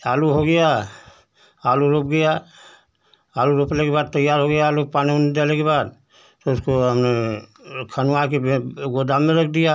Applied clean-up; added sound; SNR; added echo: none; none; none; none.